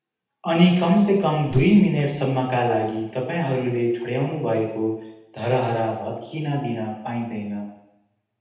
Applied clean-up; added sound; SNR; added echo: none; Whoosh, swoosh, swish; 9 dB; reverberation time 0.9 s.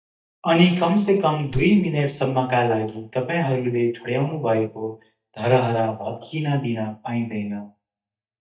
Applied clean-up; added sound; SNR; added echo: neural mask model DeepFilterNet 3.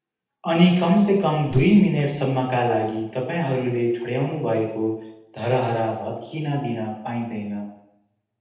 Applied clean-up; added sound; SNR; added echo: neural separator model SepFormer DNS4.